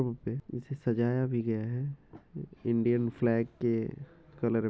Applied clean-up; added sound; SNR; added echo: none; none; none; none.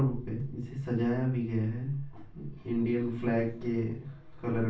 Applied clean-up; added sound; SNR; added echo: none; none; none; reverberation time 0.3 s.